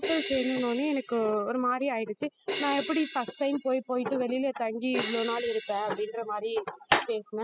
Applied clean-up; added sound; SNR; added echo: classical method spectral subtraction.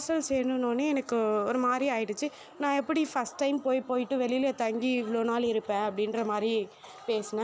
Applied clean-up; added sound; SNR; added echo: none; none; none; none.